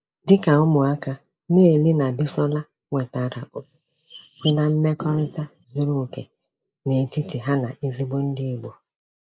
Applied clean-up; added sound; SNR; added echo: neural mask model Resemble Enhance denoiser.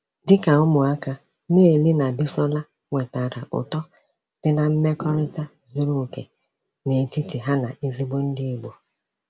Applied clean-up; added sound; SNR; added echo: none; none; none; none.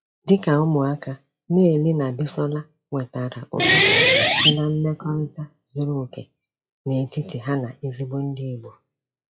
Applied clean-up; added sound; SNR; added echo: classical method log-MMSE.